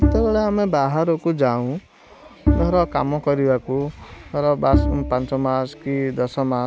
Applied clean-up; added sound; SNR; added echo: none; Bowed string instrument; 4 dB; none.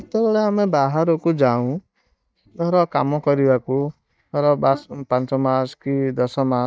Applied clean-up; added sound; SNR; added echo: neural mask model DeepFilterNet 3.